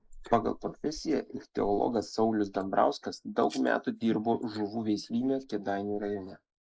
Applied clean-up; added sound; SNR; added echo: neural mask model Resemble Enhance denoiser.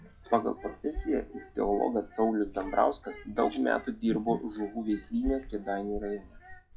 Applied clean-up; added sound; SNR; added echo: classical method log-MMSE.